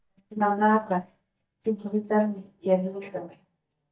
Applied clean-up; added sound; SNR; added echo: neural mask model DeepFilterNet 3.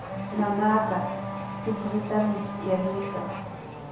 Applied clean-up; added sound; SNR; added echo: none; Race car, auto racing / Accelerating, revving, vroom; 5 dB; reverberation time 0.7 s.